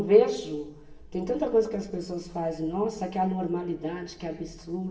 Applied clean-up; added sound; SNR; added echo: none; none; none; reverberation time 0.9 s.